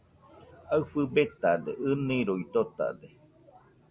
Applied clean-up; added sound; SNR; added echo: none; none; none; none.